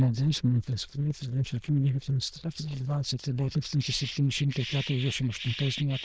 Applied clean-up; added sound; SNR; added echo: neural diffusion model UNIVERSE++.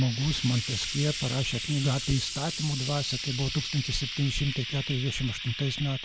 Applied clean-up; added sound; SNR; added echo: none; Frying (food); 6 dB; none.